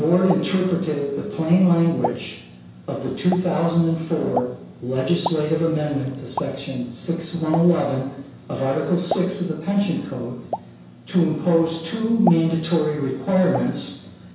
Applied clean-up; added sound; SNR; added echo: none; Explosion; 14 dB; reverberation time 0.7 s.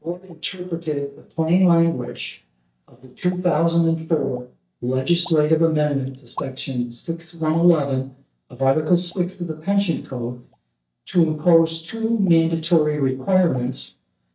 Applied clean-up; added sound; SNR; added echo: neural mask model DeepFilterNet 3.